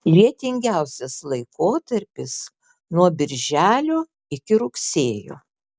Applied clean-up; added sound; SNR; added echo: none; none; none; none.